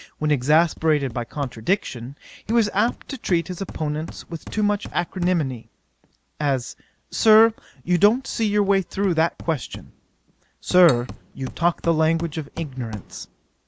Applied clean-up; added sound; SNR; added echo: none; Hammer + Cutlery, silverware; 19 dB; none.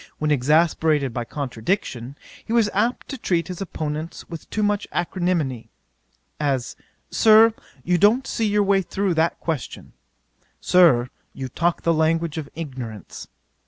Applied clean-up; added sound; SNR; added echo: none; none; none; none.